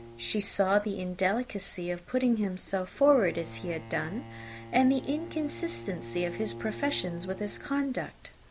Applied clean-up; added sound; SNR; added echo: none; Bowed string instrument; 15 dB; none.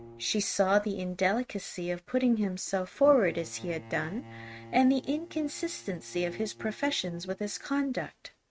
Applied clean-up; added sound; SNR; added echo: neural mask model RNNoise.